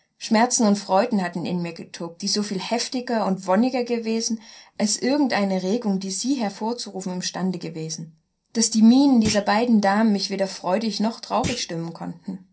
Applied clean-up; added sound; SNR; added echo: none; Thump, thud; 10 dB; reverberation time 0.3 s.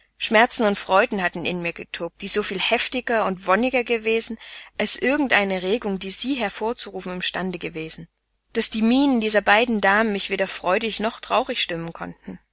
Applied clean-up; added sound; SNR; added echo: none; none; none; none.